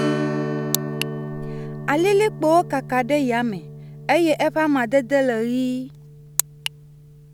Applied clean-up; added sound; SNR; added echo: none; Strum; 8 dB; none.